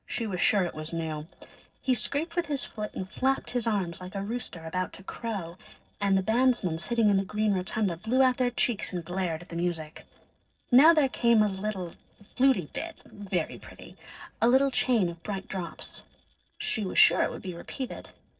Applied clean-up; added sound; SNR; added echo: neural separator model SepFormer DNS4.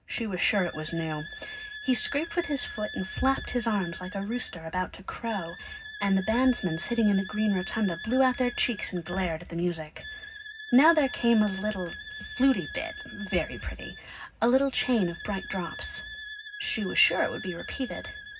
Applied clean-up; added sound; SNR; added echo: none; Wind instrument, woodwind instrument; 13 dB; reverberation time 0.4 s.